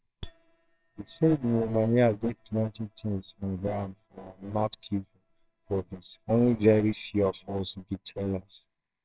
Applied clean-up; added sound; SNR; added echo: neural separator model SepFormer WHAMR!.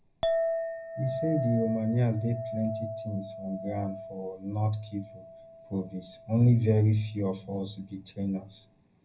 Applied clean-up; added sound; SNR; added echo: none; Chink, clink; 7 dB; reverberation time 0.3 s.